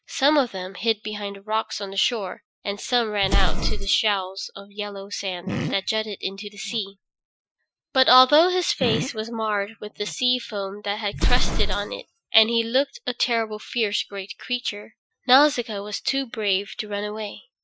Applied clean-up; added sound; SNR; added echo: classical method Wiener filter.